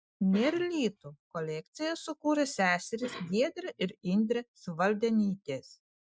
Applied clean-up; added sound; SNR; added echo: classical method Wiener filter.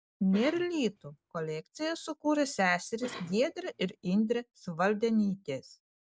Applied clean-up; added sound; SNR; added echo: none; Cough; 17 dB; none.